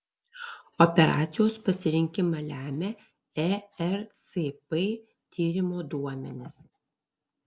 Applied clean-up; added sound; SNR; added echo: none; none; none; none.